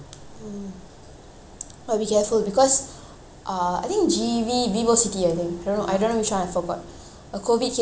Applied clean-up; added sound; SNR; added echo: none; none; none; none.